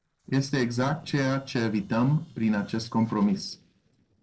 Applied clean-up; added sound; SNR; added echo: neural separator model SepFormer DNS4.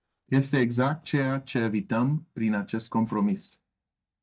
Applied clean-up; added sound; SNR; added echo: neural mask model DeepFilterNet 3.